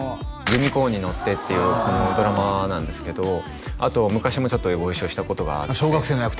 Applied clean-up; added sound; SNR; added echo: none; none; none; none.